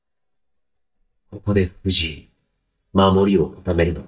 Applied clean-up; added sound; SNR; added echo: neural mask model DeepFilterNet 3.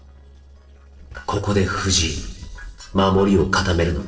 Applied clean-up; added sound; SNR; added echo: neural separator model SepFormer DNS4.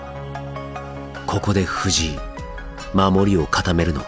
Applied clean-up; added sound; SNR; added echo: none; none; none; none.